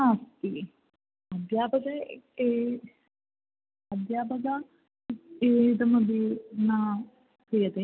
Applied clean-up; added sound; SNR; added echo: none; none; none; none.